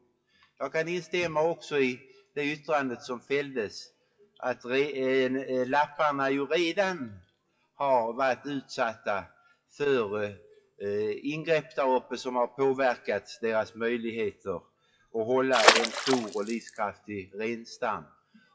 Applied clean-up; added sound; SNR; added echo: classical method WPE with log-MMSE.